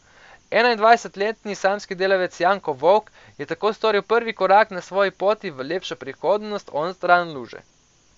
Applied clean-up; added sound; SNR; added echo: none; none; none; none.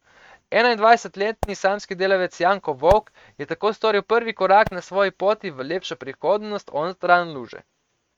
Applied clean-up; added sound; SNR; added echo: neural mask model RNNoise.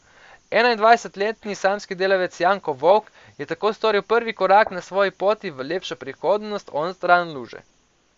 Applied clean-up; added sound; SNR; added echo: neural mask model Resemble Enhance denoiser.